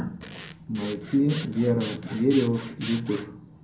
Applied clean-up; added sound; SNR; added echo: none; Zipper (clothing) / Sawing; 15 dB; reverberation time 0.6 s.